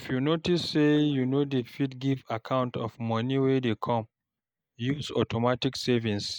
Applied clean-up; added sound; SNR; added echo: neural mask model DeepFilterNet 3.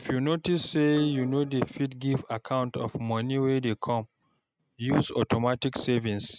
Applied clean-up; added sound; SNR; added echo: neural mask model RNNoise.